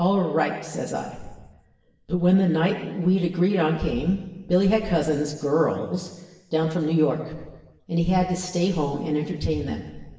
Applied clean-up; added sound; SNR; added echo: none; none; none; reverberation time 1.2 s.